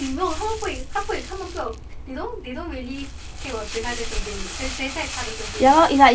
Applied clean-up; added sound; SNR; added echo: none; Crumpling, crinkling; 10 dB; none.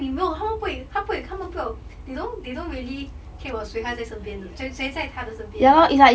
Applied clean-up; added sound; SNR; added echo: none; none; none; none.